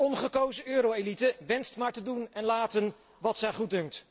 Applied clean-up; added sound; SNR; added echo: none; none; none; none.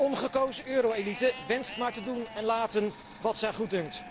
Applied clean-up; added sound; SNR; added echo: none; Livestock, farm animals, working animals + Engine / Mechanisms; 15 dB; none.